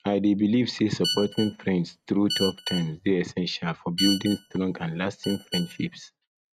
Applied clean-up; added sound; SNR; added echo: neural mask model RNNoise.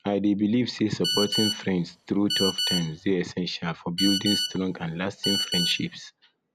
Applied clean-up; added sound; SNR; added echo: none; Telephone; 2 dB; none.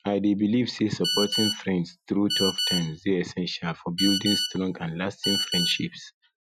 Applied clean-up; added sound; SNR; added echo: classical method Wiener filter.